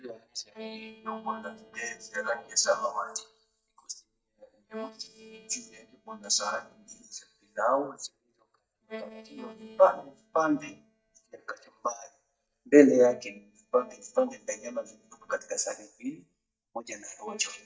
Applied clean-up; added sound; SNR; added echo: neural mask model DeepFilterNet 3.